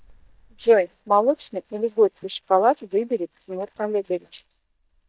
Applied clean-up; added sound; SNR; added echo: neural mask model DeepFilterNet 3.